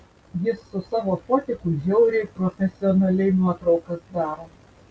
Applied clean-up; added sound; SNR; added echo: none; none; none; none.